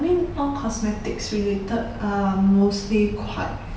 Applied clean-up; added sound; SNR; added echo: none; none; none; none.